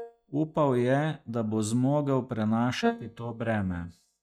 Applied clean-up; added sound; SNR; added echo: neural mask model DeepFilterNet 3.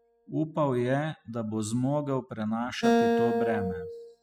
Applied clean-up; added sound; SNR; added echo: classical method spectral subtraction.